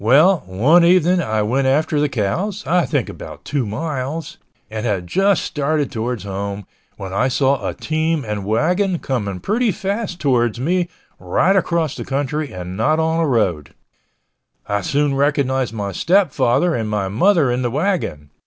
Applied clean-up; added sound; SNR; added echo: none; none; none; none.